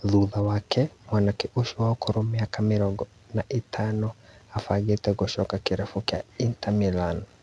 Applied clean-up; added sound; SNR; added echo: none; none; none; none.